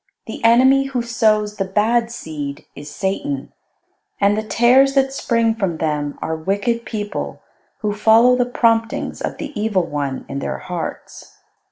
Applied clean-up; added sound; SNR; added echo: none; none; none; none.